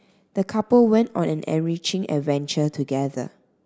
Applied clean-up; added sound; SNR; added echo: none; none; none; none.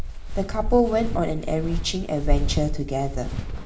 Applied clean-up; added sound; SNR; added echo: none; Walk, footsteps; 0 dB; reverberation time 0.7 s.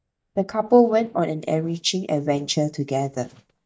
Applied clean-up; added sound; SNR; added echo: neural mask model DeepFilterNet 3.